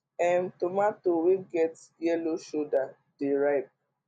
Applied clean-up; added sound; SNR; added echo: none; none; none; none.